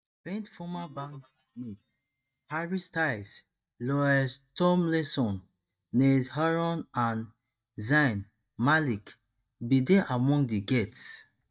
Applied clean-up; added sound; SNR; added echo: neural mask model DeepFilterNet 3.